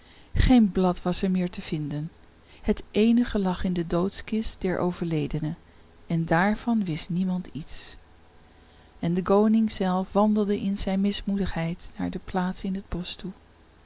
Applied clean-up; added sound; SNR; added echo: none; none; none; none.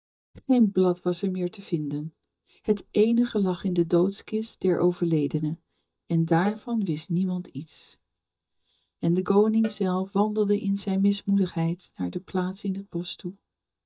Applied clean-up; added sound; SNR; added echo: neural mask model DeepFilterNet 3.